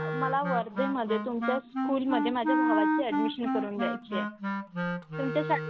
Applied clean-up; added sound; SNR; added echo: none; Wind instrument, woodwind instrument; -1 dB; none.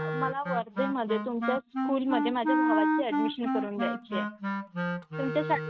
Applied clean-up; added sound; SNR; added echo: neural mask model RNNoise.